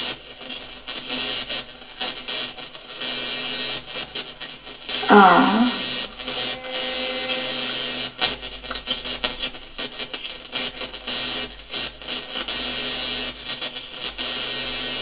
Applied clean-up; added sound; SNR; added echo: none; Bowed string instrument; 11 dB; reverberation time 0.2 s.